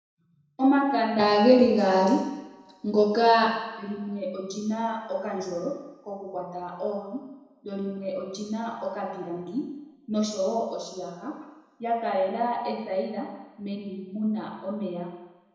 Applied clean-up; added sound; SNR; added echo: none; none; none; reverberation time 1.0 s.